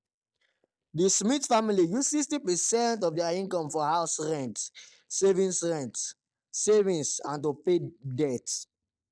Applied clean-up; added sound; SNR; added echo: neural mask model DeepFilterNet 3.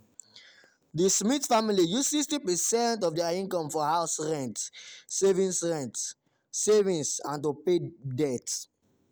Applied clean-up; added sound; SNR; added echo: none; none; none; none.